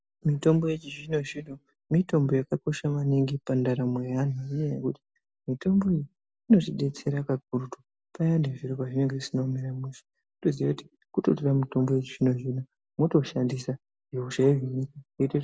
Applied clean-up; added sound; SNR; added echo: none; none; none; none.